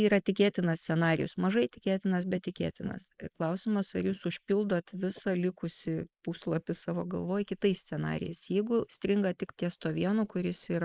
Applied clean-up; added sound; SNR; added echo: neural mask model Resemble Enhance denoiser.